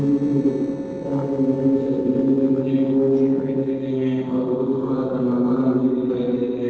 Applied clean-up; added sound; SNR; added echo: neural separator model SepFormer DNS4.